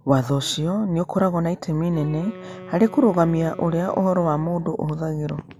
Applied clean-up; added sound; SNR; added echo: none; Wind instrument, woodwind instrument; 19 dB; none.